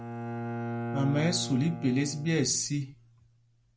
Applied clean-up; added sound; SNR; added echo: none; Bowed string instrument; 7 dB; none.